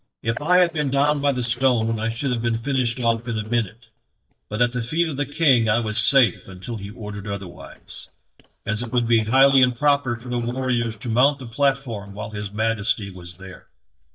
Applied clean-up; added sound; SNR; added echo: neural mask model DeepFilterNet 3.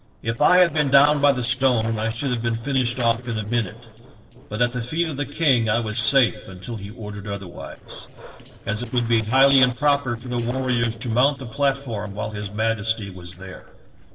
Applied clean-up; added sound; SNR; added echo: neural separator model SepFormer DNS4.